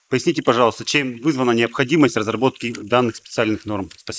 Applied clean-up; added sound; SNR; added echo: neural mask model Resemble Enhance denoiser.